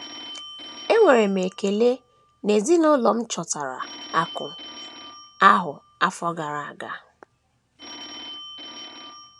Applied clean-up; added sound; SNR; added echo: none; Telephone; 18 dB; none.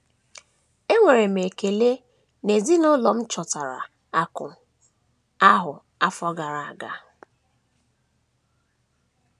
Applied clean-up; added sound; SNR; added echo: none; none; none; none.